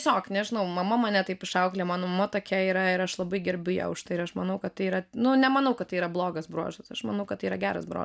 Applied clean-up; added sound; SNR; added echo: none; none; none; none.